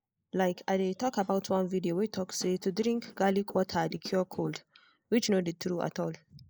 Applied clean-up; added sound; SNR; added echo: neural mask model Resemble Enhance denoiser.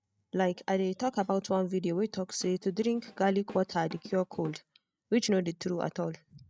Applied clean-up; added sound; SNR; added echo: neural mask model RNNoise.